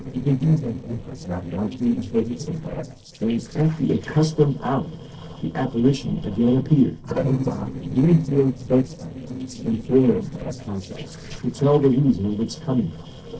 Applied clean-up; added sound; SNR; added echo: neural separator model SepFormer DNS4.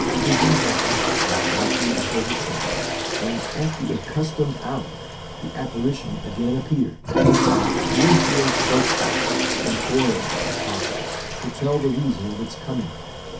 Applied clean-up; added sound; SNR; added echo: none; Toilet flush; -2 dB; reverberation time 0.3 s.